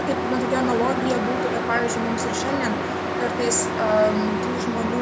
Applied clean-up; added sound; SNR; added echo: none; Truck; 0 dB; none.